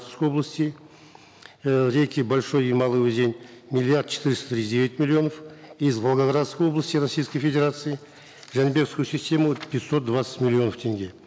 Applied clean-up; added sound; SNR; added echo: none; none; none; none.